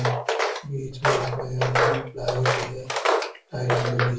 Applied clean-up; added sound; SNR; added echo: none; Walk, footsteps; -3 dB; reverberation time 0.4 s.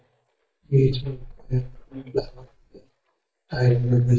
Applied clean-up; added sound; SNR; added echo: neural mask model DeepFilterNet 3.